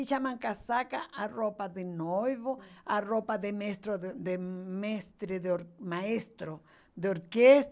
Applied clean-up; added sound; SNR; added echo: none; none; none; none.